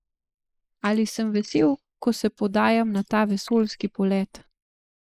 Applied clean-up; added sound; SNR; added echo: neural mask model Resemble Enhance denoiser.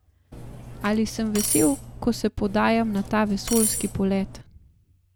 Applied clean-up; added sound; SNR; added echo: none; Cutlery, silverware; 7 dB; none.